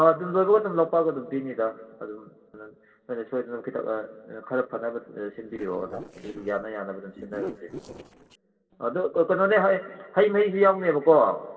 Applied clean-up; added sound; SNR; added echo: neural separator model SepFormer DNS4.